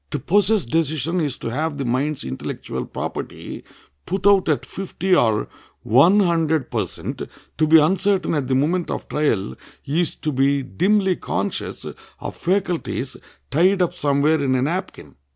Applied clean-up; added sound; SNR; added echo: none; none; none; none.